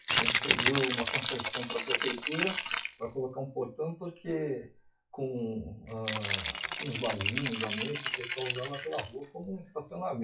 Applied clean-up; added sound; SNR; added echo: classical method WPE with log-MMSE.